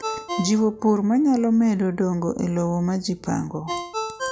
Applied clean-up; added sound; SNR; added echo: none; Ringtone; 12 dB; none.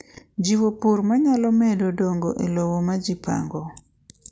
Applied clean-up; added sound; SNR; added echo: none; none; none; none.